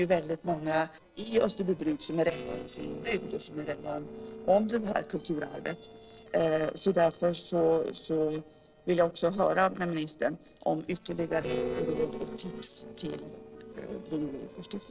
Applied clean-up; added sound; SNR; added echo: neural separator model SepFormer DNS4.